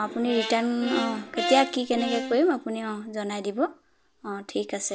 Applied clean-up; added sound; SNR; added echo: none; Brass instrument; 7 dB; none.